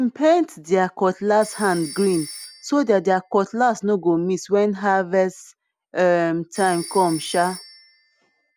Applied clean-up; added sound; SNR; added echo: none; Telephone; 20 dB; none.